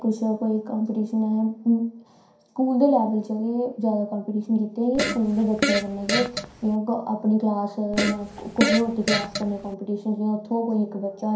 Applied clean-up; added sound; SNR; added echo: none; Fart; 3 dB; reverberation time 0.5 s.